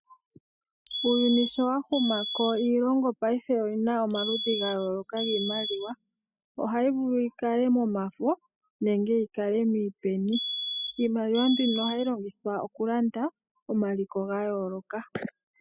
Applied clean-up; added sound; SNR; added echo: classical method spectral subtraction.